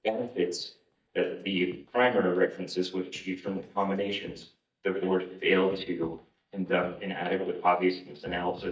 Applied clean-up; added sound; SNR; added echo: neural mask model DeepFilterNet 3.